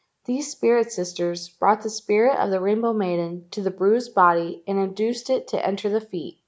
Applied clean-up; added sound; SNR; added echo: none; none; none; none.